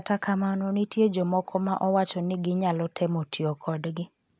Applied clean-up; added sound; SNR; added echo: none; none; none; none.